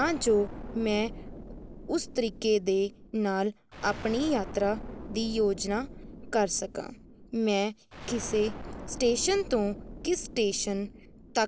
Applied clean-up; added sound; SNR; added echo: none; Explosion; 13 dB; none.